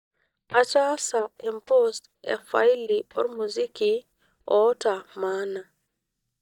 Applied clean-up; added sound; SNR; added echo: neural mask model DeepFilterNet 3.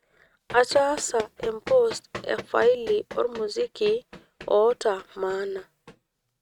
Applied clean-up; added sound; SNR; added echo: neural mask model RNNoise.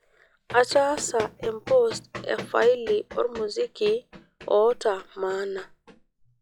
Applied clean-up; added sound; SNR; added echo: classical method log-MMSE.